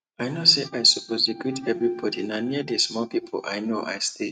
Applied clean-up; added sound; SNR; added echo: neural mask model RNNoise.